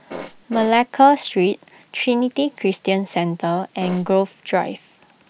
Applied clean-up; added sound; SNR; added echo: none; Fart; 13 dB; none.